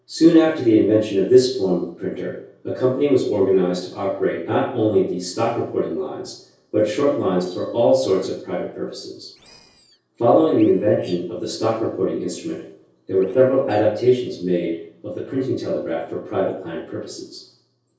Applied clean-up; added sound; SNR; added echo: neural separator model SepFormer DNS4.